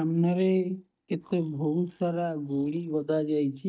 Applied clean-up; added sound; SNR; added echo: neural mask model DeepFilterNet 3.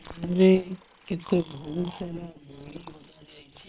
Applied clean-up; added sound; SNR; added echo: neural separator model SepFormer WHAM!.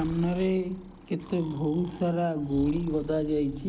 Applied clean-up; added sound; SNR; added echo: none; Breathing; 16 dB; none.